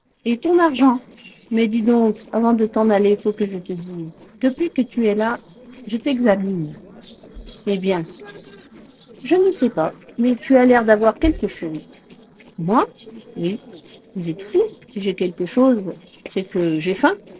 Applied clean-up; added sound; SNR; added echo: neural separator model SepFormer DNS4.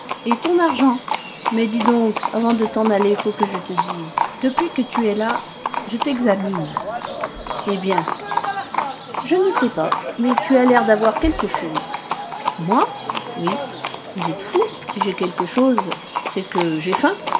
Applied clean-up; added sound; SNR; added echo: none; Livestock, farm animals, working animals; 4 dB; none.